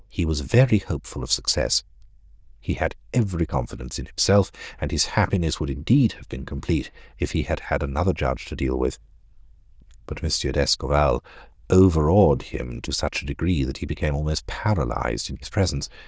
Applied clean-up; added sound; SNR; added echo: neural diffusion model UNIVERSE++.